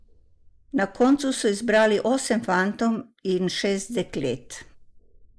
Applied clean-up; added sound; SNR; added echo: neural mask model Resemble Enhance denoiser.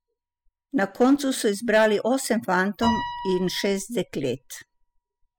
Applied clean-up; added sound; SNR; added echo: classical method spectral subtraction.